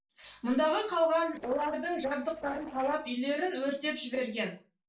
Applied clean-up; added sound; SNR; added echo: neural separator model SepFormer DNS4.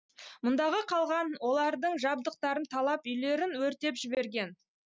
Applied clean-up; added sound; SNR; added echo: none; none; none; none.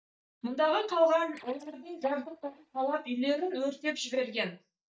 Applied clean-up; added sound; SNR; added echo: neural mask model DeepFilterNet 3.